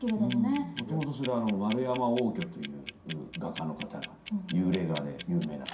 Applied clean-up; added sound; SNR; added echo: none; Clock; 11 dB; reverberation time 0.5 s.